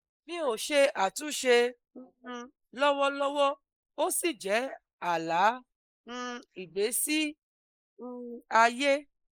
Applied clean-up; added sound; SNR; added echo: neural mask model Resemble Enhance denoiser.